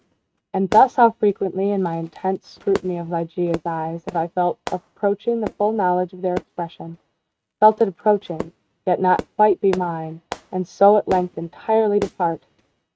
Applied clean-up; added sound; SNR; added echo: neural mask model RNNoise.